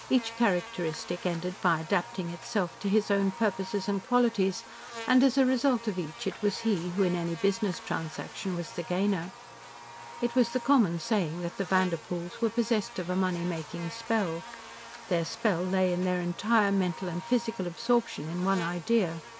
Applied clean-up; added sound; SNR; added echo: none; Buzz; 16 dB; none.